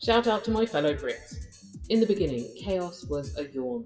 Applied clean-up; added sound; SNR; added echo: classical method WPE with log-MMSE.